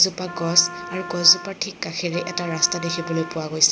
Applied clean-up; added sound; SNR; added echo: none; Wind instrument, woodwind instrument; 14 dB; none.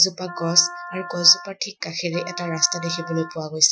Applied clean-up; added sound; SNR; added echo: classical method Wiener filter.